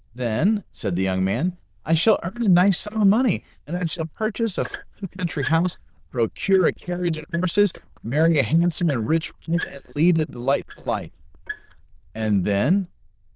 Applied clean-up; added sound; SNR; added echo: neural diffusion model UNIVERSE++.